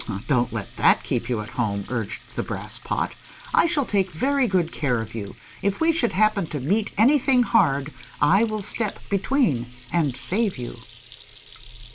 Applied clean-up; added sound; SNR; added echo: none; Bell + Sink (filling or washing) / Hands; 19 dB; none.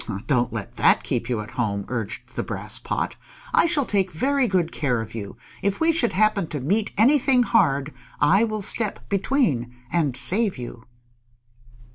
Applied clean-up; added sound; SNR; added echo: none; none; none; none.